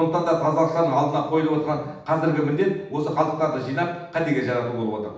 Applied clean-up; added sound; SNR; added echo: none; none; none; reverberation time 0.8 s.